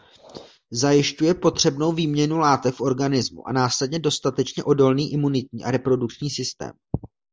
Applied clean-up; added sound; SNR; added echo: none; none; none; none.